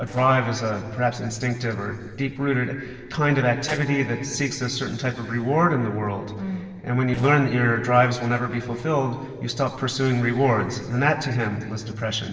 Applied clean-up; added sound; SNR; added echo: neural separator model SepFormer DNS4.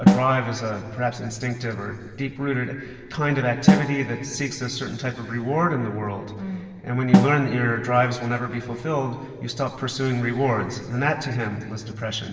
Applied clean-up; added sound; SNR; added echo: none; Snare drum; 1 dB; reverberation time 2.5 s.